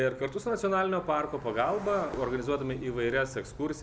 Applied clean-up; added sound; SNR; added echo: none; Cricket; 19 dB; none.